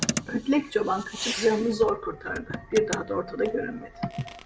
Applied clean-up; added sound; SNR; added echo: none; Fireworks + Motor vehicle (road); 9 dB; none.